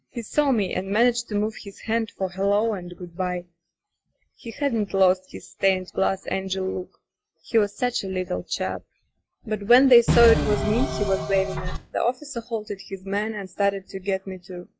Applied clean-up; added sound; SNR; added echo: classical method log-MMSE.